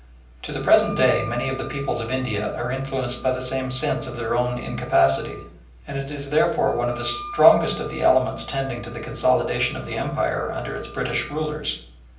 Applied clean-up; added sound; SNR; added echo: none; Wind instrument, woodwind instrument; 17 dB; reverberation time 0.6 s.